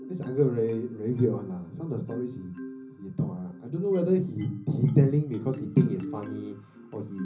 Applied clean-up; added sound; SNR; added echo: none; Marimba, xylophone; 14 dB; reverberation time 0.5 s.